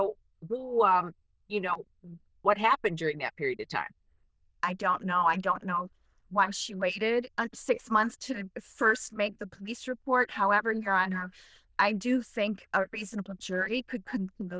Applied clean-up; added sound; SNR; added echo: neural diffusion model UNIVERSE++.